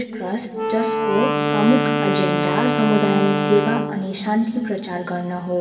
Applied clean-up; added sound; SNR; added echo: none; Wind instrument, woodwind instrument; 2 dB; reverberation time 2.5 s.